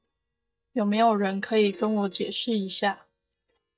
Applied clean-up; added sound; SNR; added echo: neural mask model DeepFilterNet 3.